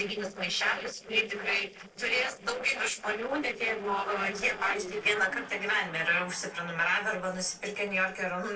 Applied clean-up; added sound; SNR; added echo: neural separator model SepFormer DNS4.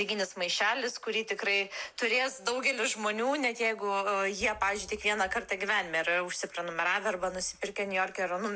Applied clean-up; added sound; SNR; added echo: none; none; none; none.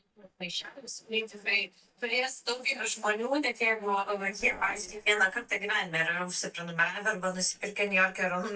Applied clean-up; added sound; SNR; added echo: neural mask model DeepFilterNet 3.